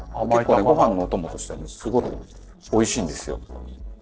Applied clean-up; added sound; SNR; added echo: neural separator model SepFormer DNS4.